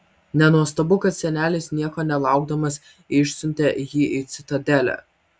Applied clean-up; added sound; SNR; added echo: none; none; none; none.